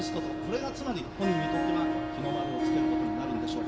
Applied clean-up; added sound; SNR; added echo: none; Harp; -4 dB; reverberation time 2.4 s.